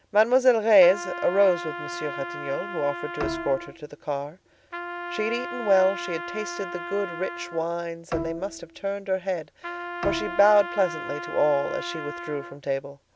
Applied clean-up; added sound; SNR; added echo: none; Bowed string instrument + Trumpet; 9 dB; none.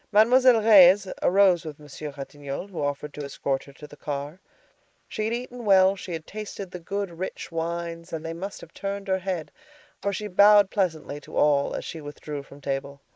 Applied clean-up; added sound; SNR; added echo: neural mask model Resemble Enhance denoiser.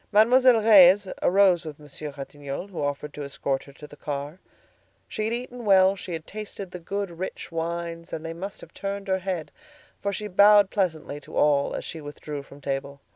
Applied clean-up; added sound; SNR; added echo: none; none; none; none.